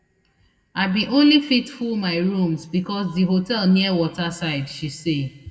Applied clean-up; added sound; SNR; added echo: none; none; none; reverberation time 0.9 s.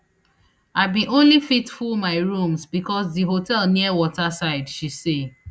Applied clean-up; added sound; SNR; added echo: none; none; none; none.